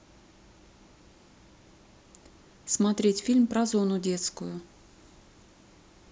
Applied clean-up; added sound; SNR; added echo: none; none; none; none.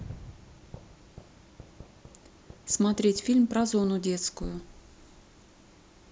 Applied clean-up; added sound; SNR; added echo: none; Fireworks; 17 dB; none.